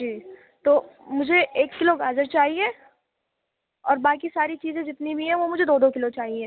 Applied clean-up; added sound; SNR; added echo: none; none; none; none.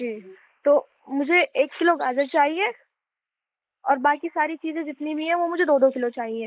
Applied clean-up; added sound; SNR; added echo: neural mask model Resemble Enhance denoiser.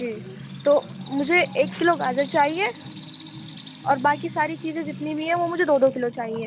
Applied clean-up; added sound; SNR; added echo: none; Trickle, dribble / Water tap, faucet / Music + Bird; 12 dB; none.